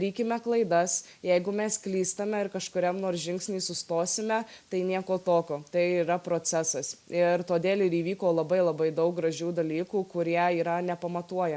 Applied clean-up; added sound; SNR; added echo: none; none; none; none.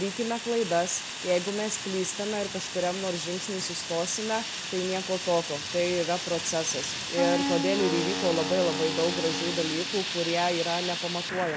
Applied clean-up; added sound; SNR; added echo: none; Wind instrument, woodwind instrument + Fire; 4 dB; none.